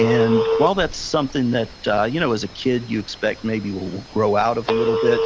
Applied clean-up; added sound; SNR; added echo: none; Telephone; 3 dB; none.